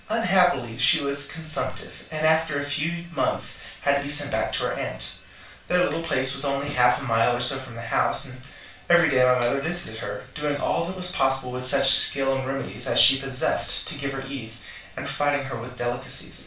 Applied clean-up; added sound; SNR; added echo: none; Coin (dropping); 12 dB; reverberation time 0.3 s.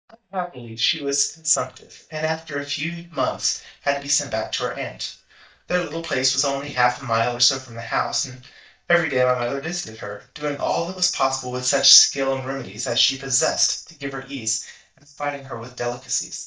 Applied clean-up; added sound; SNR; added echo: neural mask model DeepFilterNet 3.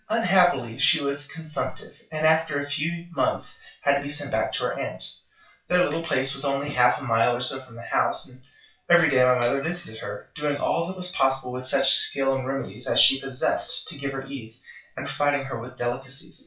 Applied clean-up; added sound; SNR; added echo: classical method WPE with log-MMSE.